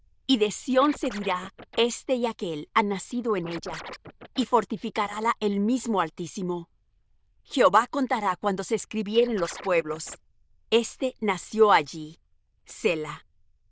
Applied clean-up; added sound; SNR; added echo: neural diffusion model UNIVERSE++.